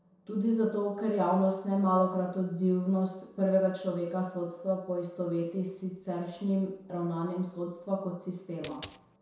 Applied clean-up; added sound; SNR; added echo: none; Coin (dropping); 11 dB; reverberation time 0.7 s.